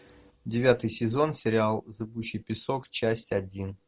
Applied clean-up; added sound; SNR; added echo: none; none; none; none.